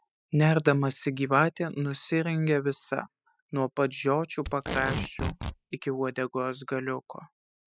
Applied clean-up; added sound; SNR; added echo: classical method spectral subtraction.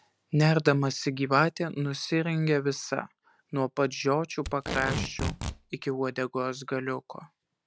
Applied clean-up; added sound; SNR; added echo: none; Packing tape, duct tape; 5 dB; none.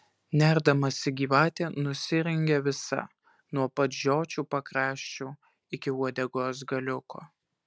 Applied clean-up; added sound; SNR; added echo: none; none; none; none.